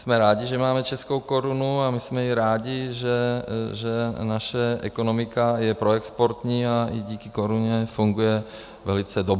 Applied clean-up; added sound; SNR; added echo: none; none; none; none.